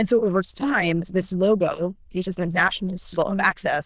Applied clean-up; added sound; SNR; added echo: neural diffusion model UNIVERSE++.